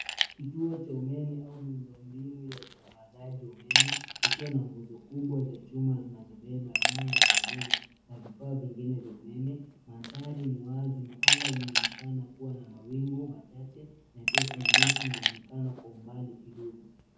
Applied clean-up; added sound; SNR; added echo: none; Glass; -4 dB; reverberation time 0.7 s.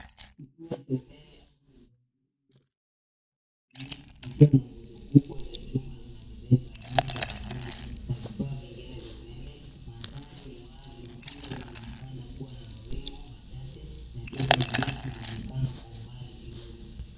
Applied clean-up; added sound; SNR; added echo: neural mask model DeepFilterNet 3.